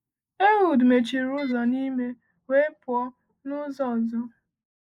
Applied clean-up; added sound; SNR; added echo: neural mask model Resemble Enhance denoiser.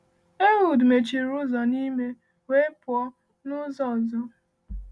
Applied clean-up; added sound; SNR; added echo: none; none; none; none.